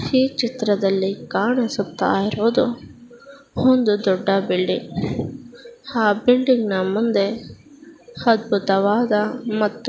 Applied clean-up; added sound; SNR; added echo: none; none; none; none.